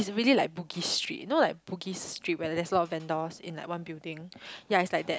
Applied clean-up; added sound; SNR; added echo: none; none; none; none.